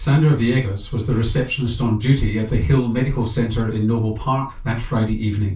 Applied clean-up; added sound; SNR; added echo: none; none; none; reverberation time 0.2 s.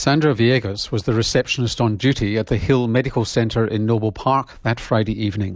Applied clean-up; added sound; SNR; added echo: none; none; none; none.